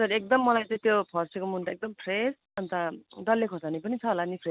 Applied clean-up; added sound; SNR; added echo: none; none; none; none.